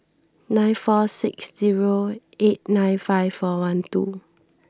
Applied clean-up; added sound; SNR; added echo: none; none; none; none.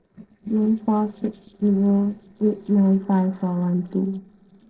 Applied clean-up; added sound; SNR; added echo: neural separator model SepFormer DNS4.